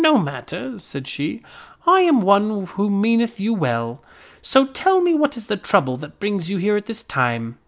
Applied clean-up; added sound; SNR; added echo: none; none; none; none.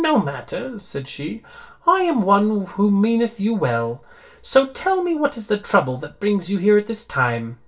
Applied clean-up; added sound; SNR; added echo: none; none; none; reverberation time 0.2 s.